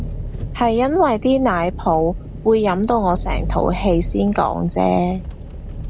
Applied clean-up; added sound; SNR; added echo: none; Engine; 8 dB; none.